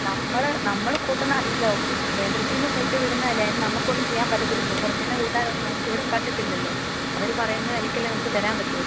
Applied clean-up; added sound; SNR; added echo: none; Mechanical fan; -2 dB; none.